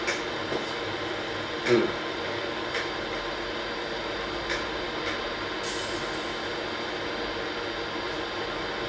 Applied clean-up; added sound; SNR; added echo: none; Hi-hat; 17 dB; reverberation time 0.2 s.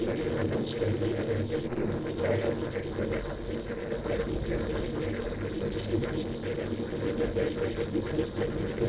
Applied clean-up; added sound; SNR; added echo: neural separator model SepFormer DNS4.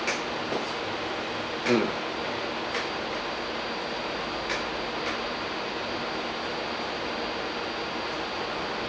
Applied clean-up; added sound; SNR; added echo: none; none; none; none.